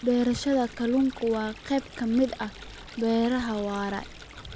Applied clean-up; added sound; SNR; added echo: none; Stream + Tick-tock; 17 dB; none.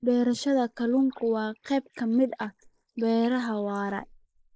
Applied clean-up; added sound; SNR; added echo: neural mask model Resemble Enhance denoiser.